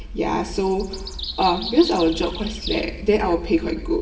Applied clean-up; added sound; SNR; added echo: none; Bird vocalization, bird call, bird song; 13 dB; reverberation time 0.9 s.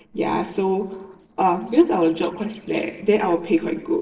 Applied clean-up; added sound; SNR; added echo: neural separator model SepFormer DNS4.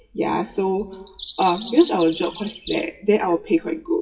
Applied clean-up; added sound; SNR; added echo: classical method WPE with log-MMSE.